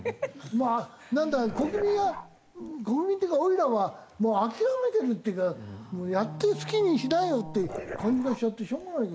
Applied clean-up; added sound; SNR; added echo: none; Dog; 12 dB; none.